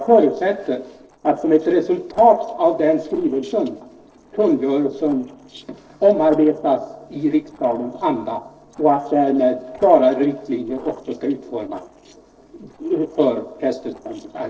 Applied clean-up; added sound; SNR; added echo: neural separator model SepFormer DNS4.